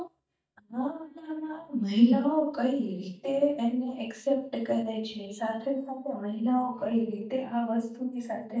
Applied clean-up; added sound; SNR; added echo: neural mask model DeepFilterNet 3.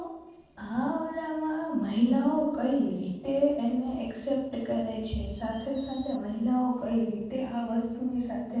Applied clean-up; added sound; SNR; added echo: neural separator model SepFormer DNS4.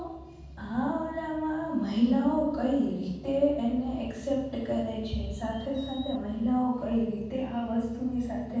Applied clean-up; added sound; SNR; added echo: none; Bird vocalization, bird call, bird song; 20 dB; reverberation time 1.2 s.